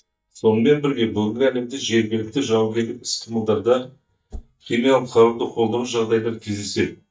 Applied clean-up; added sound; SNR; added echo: neural mask model DeepFilterNet 3.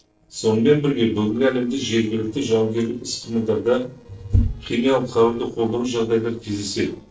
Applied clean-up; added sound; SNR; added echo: neural separator model SepFormer DNS4.